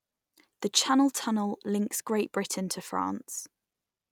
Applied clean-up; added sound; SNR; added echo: none; none; none; none.